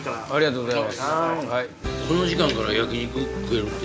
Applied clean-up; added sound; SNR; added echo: none; none; none; none.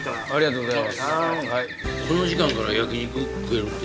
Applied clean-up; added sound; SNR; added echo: none; Bird; 13 dB; none.